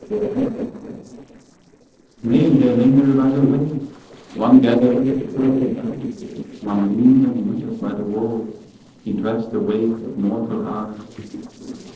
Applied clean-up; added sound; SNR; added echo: neural separator model SepFormer DNS4.